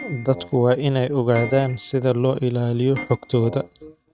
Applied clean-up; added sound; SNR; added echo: neural mask model RNNoise.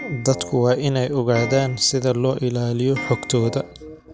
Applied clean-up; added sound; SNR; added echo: none; Clock + Wind instrument, woodwind instrument; 14 dB; none.